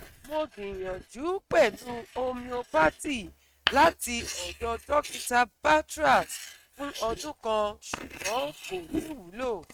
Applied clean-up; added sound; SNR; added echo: neural mask model RNNoise.